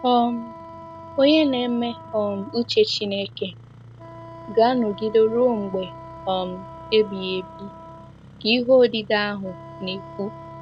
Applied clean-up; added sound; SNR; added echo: none; Wind instrument, woodwind instrument + Engine starting; 17 dB; none.